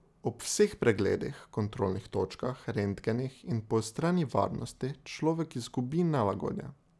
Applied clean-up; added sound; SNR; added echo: none; none; none; none.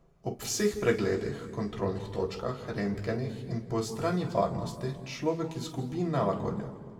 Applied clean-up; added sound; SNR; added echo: none; none; none; reverberation time 1.6 s.